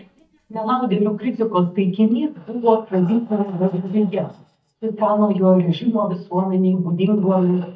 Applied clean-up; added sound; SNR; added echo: neural mask model DeepFilterNet 3.